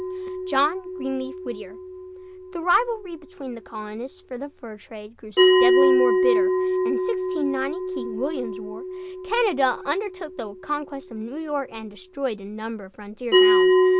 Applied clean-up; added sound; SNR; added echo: none; Bell; -4 dB; none.